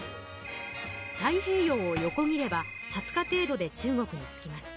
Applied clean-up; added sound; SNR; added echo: none; Thump, thud; 18 dB; none.